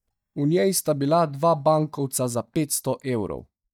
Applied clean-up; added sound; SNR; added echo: neural mask model DeepFilterNet 3.